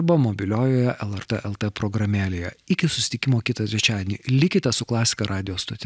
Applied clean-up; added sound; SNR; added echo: none; none; none; none.